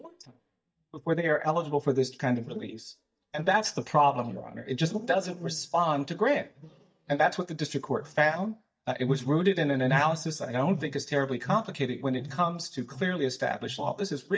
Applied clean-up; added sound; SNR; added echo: neural mask model DeepFilterNet 3.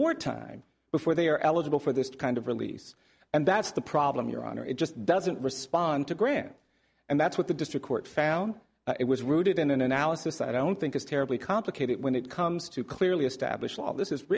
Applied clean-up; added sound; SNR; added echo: none; none; none; none.